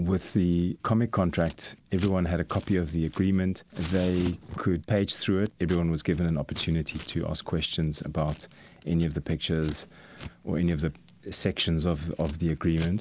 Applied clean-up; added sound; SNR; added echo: none; Scissors; 18 dB; none.